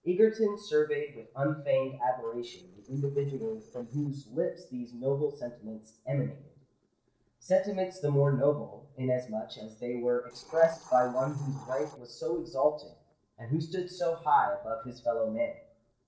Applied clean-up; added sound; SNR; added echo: neural separator model SepFormer DNS4.